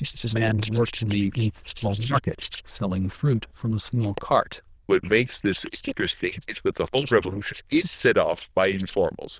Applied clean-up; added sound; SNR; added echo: neural diffusion model UNIVERSE++.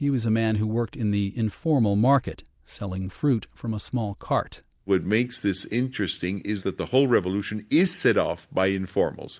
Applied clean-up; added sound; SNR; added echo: none; none; none; none.